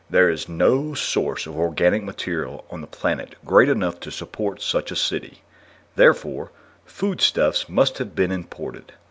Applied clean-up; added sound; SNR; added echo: none; none; none; none.